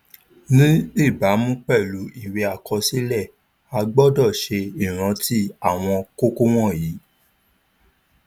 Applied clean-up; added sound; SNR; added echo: none; none; none; none.